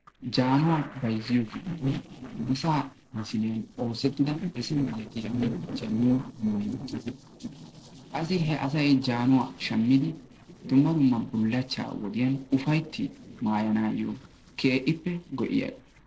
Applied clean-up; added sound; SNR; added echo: neural separator model SepFormer DNS4.